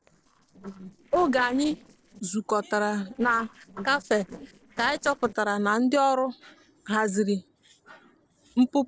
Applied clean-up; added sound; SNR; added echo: neural separator model SepFormer DNS4.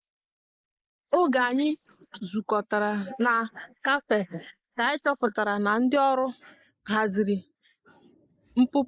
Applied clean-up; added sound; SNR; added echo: neural mask model Resemble Enhance denoiser.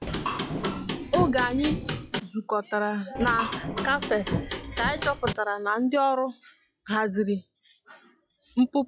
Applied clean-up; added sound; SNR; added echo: classical method log-MMSE.